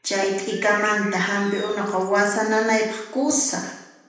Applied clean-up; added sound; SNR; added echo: none; Bird; 18 dB; reverberation time 0.9 s.